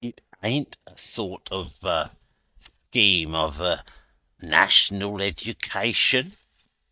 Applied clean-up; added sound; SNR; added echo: neural mask model DeepFilterNet 3.